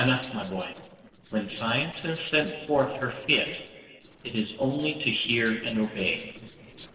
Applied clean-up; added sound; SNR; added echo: neural separator model SepFormer DNS4.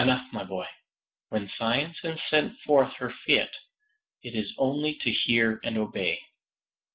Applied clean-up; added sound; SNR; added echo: none; none; none; none.